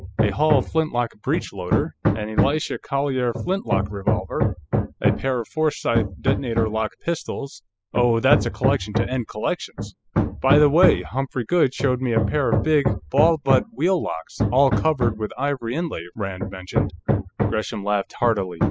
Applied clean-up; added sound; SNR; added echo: classical method spectral subtraction.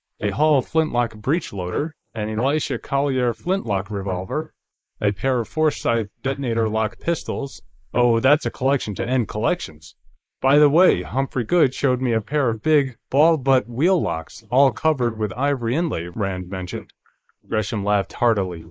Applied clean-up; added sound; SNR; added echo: neural mask model Resemble Enhance denoiser.